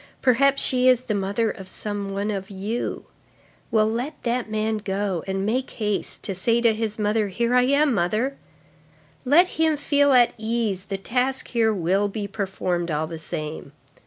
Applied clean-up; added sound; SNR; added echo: none; none; none; none.